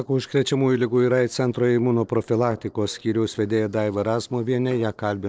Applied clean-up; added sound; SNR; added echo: neural separator model SepFormer DNS4.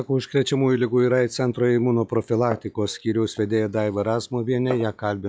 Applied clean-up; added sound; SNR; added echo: classical method log-MMSE.